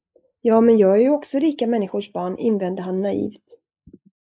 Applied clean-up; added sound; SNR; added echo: neural mask model Resemble Enhance denoiser.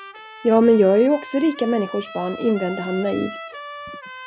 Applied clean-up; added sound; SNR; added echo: none; Trumpet; 15 dB; none.